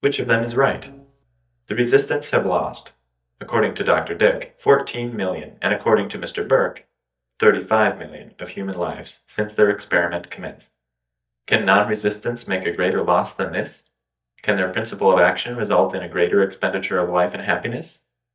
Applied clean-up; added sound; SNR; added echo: neural mask model DeepFilterNet 3.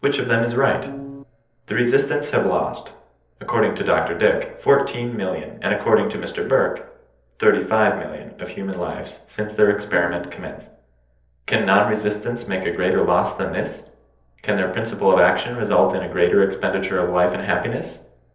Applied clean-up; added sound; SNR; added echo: neural separator model SepFormer DNS4.